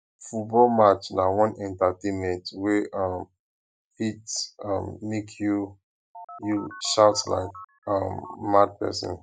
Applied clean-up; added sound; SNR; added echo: none; Telephone; 17 dB; none.